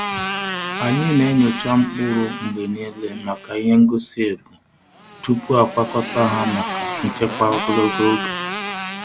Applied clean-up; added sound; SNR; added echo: none; Motorcycle; 8 dB; none.